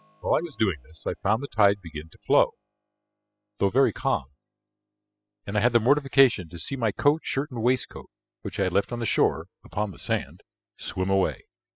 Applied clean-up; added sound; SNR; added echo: classical method spectral subtraction.